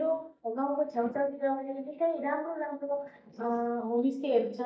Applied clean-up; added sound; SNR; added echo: neural mask model DeepFilterNet 3.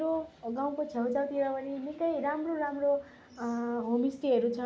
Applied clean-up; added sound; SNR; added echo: none; none; none; none.